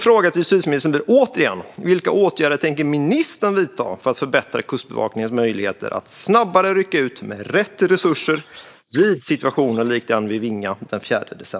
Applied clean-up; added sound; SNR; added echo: neural mask model Resemble Enhance denoiser.